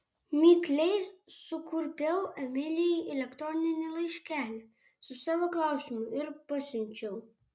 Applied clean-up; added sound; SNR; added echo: none; none; none; none.